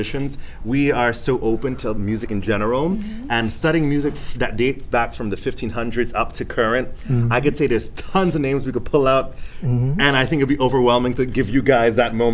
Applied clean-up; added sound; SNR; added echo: none; none; none; none.